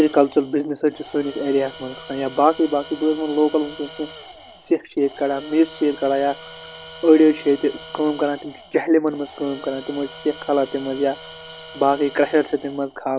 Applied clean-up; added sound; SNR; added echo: none; Tools; 19 dB; none.